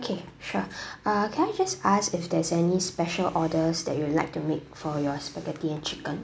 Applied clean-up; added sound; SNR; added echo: none; none; none; none.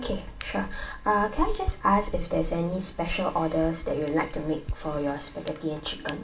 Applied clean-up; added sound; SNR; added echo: none; Hands; 7 dB; reverberation time 0.1 s.